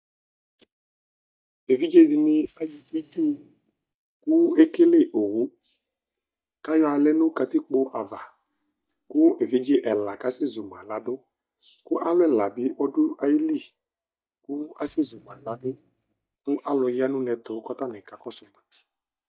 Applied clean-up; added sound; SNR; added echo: neural mask model DeepFilterNet 3.